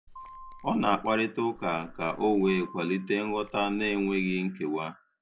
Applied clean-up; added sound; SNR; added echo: none; Squeak / Tools + Piano; 19 dB; none.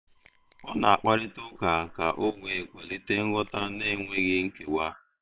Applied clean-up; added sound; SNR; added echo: neural separator model SepFormer WHAM!.